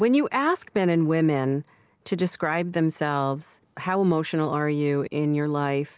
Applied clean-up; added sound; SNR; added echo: none; none; none; none.